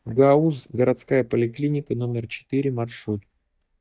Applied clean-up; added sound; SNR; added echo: neural mask model DeepFilterNet 3.